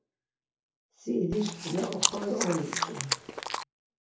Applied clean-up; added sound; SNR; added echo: none; Chewing, mastication; -1 dB; reverberation time 0.6 s.